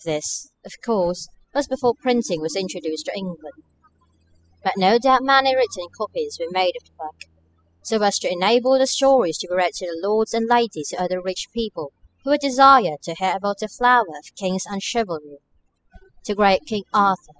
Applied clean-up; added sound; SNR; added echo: classical method spectral subtraction.